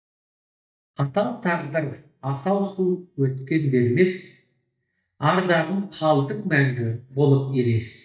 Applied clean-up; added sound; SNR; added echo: neural mask model DeepFilterNet 3.